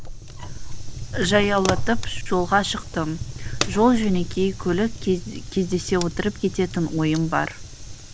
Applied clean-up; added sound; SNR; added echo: none; Fire; 5 dB; none.